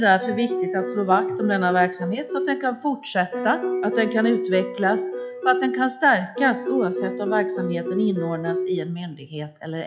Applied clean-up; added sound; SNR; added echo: classical method log-MMSE.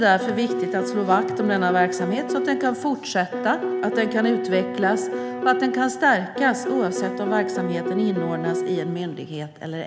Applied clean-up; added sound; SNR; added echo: none; Piano; 3 dB; none.